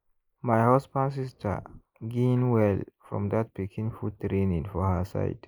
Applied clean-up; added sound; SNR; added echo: neural mask model Resemble Enhance denoiser.